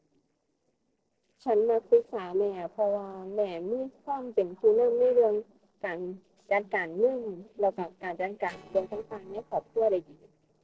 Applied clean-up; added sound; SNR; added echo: neural separator model SepFormer DNS4.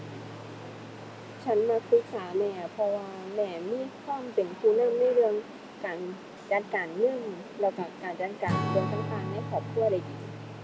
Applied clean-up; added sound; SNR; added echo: none; Strum; 10 dB; none.